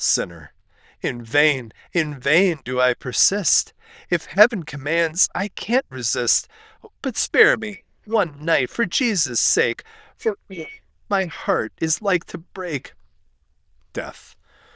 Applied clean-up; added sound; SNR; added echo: neural diffusion model UNIVERSE++.